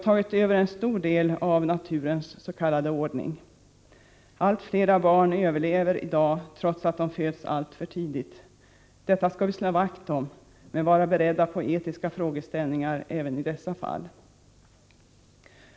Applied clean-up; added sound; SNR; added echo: none; none; none; none.